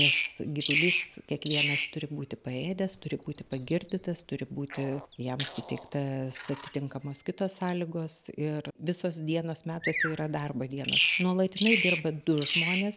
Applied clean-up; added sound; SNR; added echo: none; Bird vocalization, bird call, bird song; 1 dB; none.